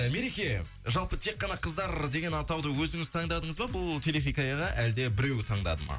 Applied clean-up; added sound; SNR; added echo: none; none; none; none.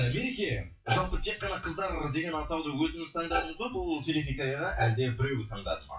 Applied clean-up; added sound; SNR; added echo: classical method WPE with log-MMSE.